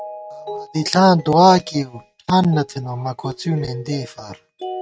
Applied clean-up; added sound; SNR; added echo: neural mask model RNNoise.